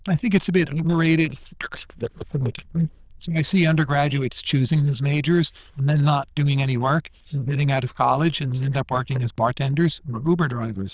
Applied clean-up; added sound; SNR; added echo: neural diffusion model UNIVERSE++.